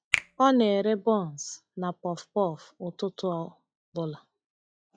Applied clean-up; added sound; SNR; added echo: classical method log-MMSE.